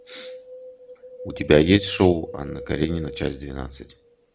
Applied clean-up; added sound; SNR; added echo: none; Wind; 16 dB; none.